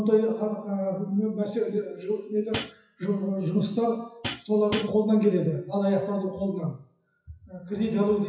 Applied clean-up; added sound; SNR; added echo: classical method WPE with log-MMSE.